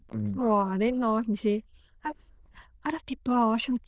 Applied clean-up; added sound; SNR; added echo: neural diffusion model UNIVERSE++.